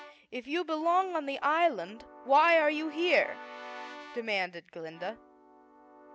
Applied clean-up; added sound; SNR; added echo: none; Keyboard (musical) / Brass instrument; 19 dB; none.